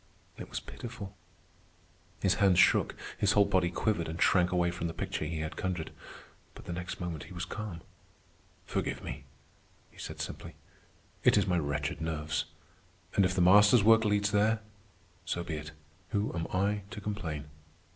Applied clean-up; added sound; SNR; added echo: none; none; none; none.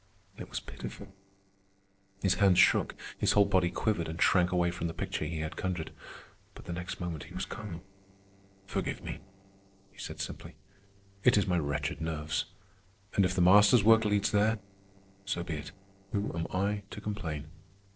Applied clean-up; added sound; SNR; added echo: neural separator model SepFormer DNS4.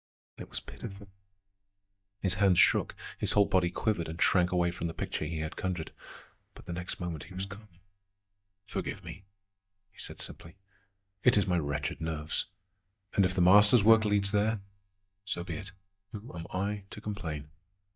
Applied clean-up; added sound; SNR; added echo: neural mask model DeepFilterNet 3.